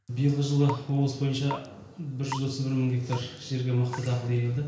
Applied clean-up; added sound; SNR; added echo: none; Raindrop / Drip / Water tap, faucet; 16 dB; reverberation time 0.5 s.